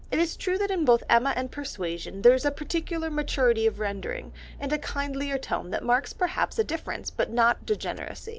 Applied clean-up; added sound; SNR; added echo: none; Accelerating, revving, vroom; 14 dB; none.